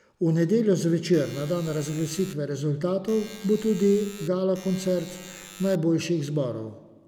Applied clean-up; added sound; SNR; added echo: none; Alarm; 19 dB; none.